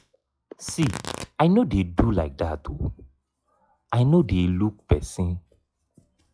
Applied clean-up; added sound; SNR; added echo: classical method log-MMSE.